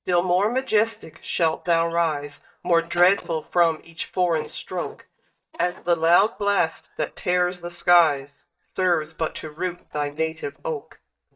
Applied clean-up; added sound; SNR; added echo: neural mask model DeepFilterNet 3.